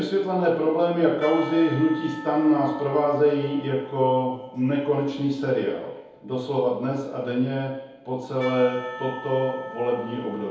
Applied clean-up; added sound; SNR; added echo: none; Church bell / Percussion; 17 dB; reverberation time 1.9 s.